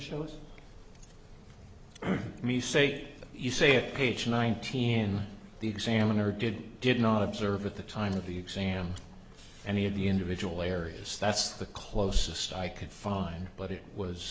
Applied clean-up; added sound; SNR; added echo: none; none; none; none.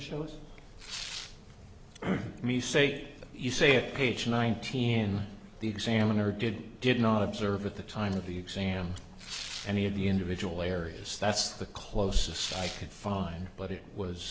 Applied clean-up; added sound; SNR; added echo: none; Tearing; 14 dB; none.